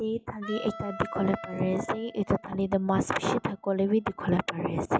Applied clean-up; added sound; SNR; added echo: classical method log-MMSE.